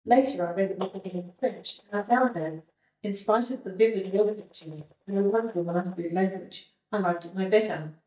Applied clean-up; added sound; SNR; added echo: neural mask model DeepFilterNet 3.